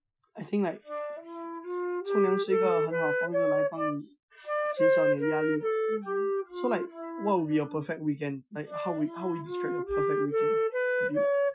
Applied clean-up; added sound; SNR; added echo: classical method Wiener filter.